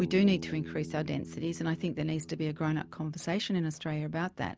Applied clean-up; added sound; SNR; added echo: none; Bass guitar; 14 dB; none.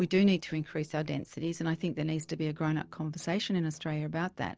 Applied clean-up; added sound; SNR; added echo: neural separator model SepFormer DNS4.